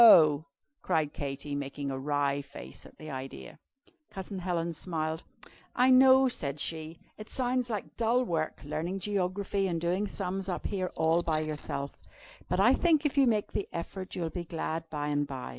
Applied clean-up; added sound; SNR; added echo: neural mask model Resemble Enhance denoiser.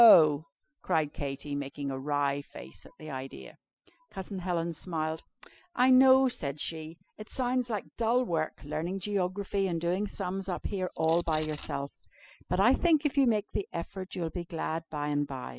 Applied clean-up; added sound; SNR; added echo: classical method spectral subtraction.